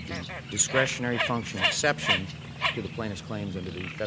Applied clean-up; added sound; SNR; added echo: none; Bird; 1 dB; none.